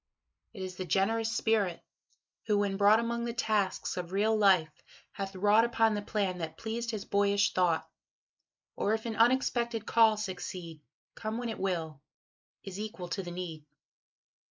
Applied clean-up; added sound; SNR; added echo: neural mask model Resemble Enhance denoiser.